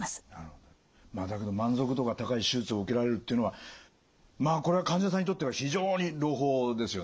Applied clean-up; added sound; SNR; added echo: none; none; none; none.